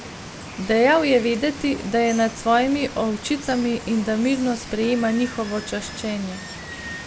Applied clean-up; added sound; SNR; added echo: none; Water; 13 dB; none.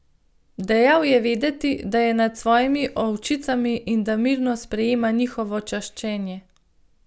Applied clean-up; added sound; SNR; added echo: none; none; none; none.